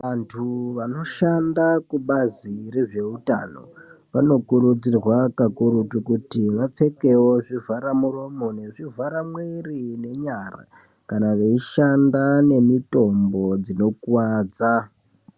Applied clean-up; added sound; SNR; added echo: none; none; none; none.